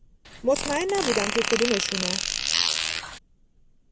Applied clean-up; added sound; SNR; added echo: none; Fart; -1 dB; none.